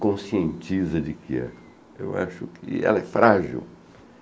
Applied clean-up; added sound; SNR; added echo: none; none; none; none.